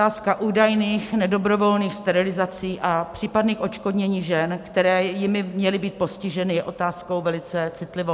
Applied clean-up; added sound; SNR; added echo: none; none; none; none.